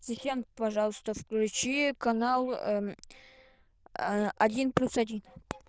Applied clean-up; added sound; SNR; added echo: neural diffusion model UNIVERSE++.